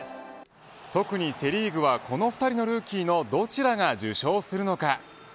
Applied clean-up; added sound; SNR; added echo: none; none; none; none.